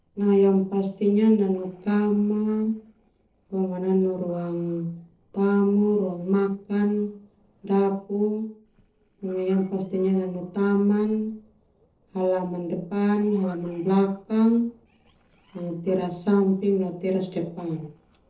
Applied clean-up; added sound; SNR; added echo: neural separator model SepFormer DNS4.